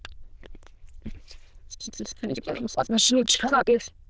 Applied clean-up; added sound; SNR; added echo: neural diffusion model UNIVERSE++.